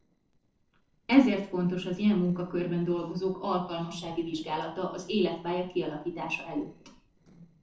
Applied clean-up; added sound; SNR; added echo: neural separator model SepFormer DNS4.